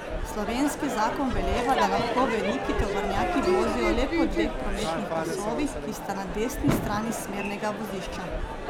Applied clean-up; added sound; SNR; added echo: none; Crowd / Fireworks; -2 dB; none.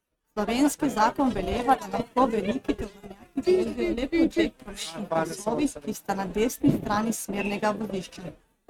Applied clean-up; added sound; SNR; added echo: neural mask model RNNoise.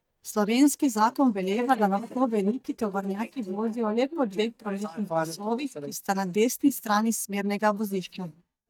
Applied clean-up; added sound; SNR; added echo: neural mask model DeepFilterNet 3.